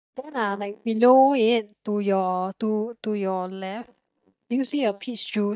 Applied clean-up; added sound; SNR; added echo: neural mask model DeepFilterNet 3.